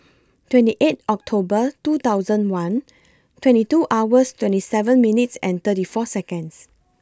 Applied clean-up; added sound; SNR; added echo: none; none; none; none.